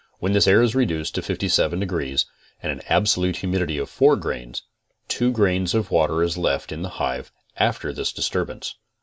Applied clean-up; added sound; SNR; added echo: none; none; none; none.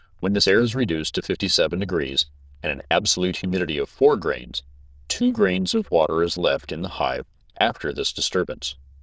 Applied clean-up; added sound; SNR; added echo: neural diffusion model UNIVERSE++.